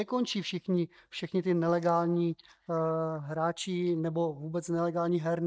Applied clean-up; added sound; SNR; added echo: neural mask model DeepFilterNet 3.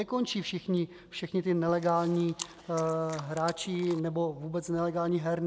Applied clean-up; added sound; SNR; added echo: none; Chewing, mastication; 16 dB; none.